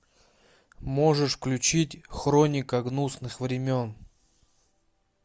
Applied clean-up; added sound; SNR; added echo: none; none; none; none.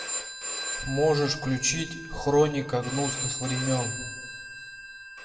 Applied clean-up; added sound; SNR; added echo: none; Telephone; 7 dB; reverberation time 1.0 s.